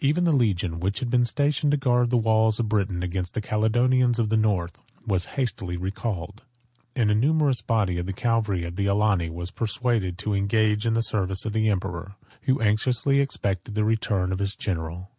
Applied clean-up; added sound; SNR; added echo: none; none; none; none.